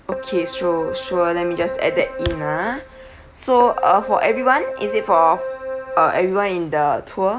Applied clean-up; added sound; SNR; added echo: none; Keyboard (musical); 9 dB; none.